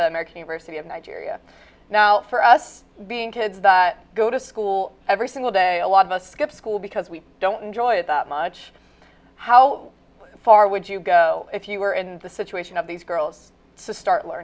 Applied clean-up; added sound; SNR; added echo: none; none; none; none.